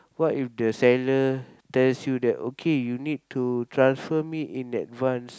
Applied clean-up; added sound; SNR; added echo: none; none; none; none.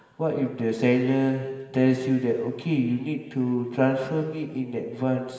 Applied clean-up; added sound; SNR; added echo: none; none; none; reverberation time 1.5 s.